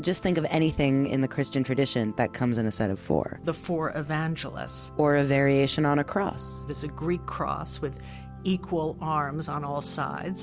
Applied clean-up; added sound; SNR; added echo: none; none; none; none.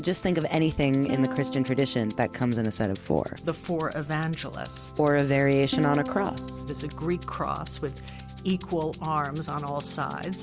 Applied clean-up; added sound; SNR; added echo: none; Rattle (instrument) + Plucked string instrument; 12 dB; none.